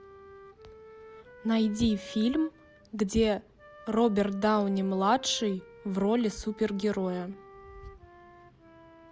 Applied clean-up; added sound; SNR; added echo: none; Wind instrument, woodwind instrument; 20 dB; none.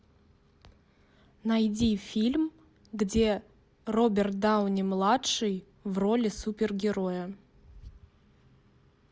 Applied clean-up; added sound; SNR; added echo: none; none; none; none.